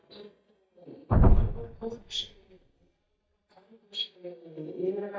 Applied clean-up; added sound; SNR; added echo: neural mask model DeepFilterNet 3.